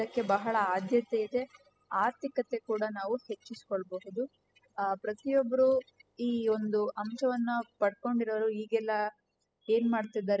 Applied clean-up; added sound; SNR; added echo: classical method spectral subtraction.